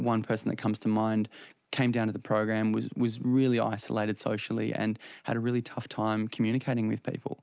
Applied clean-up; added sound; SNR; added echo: none; none; none; none.